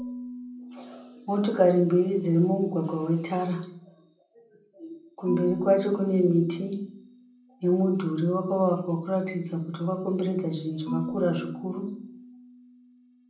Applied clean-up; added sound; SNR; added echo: none; Marimba, xylophone / Wood; 14 dB; reverberation time 0.6 s.